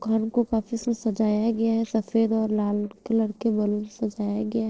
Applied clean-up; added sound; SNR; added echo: neural separator model SepFormer DNS4.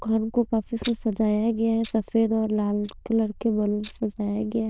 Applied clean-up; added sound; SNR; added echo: neural diffusion model UNIVERSE++.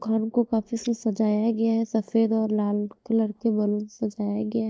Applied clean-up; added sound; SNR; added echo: neural mask model DeepFilterNet 3.